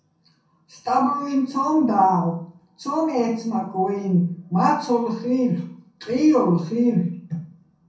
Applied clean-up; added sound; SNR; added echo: none; none; none; reverberation time 0.6 s.